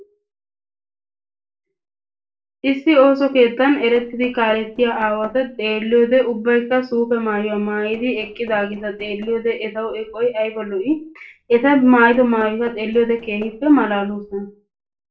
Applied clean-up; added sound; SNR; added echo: neural separator model SepFormer DNS4.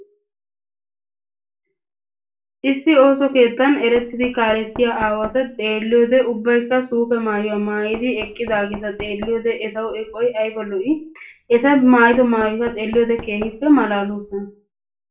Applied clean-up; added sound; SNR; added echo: none; Knock; 20 dB; reverberation time 0.3 s.